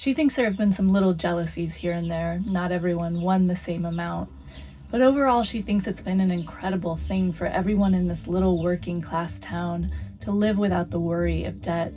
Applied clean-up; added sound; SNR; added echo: none; none; none; reverberation time 0.4 s.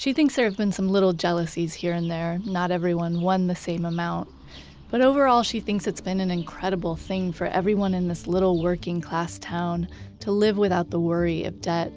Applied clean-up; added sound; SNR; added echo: none; none; none; none.